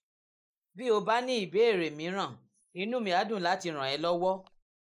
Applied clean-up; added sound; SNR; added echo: neural mask model Resemble Enhance denoiser.